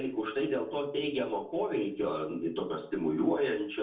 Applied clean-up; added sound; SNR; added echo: none; none; none; reverberation time 0.3 s.